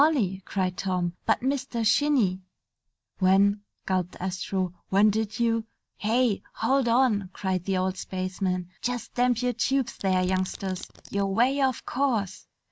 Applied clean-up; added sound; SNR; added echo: neural mask model DeepFilterNet 3.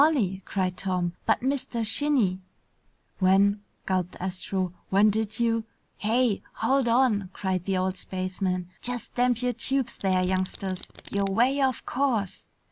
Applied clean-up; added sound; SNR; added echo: none; Domestic sounds, home sounds; 16 dB; none.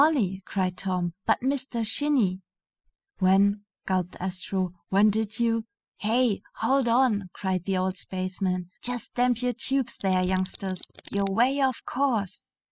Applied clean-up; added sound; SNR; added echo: classical method spectral subtraction.